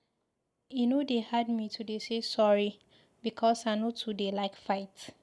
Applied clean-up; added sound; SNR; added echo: none; none; none; none.